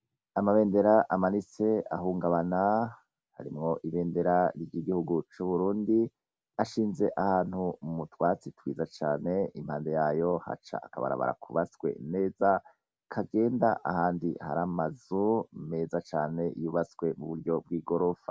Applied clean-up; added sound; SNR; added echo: none; none; none; none.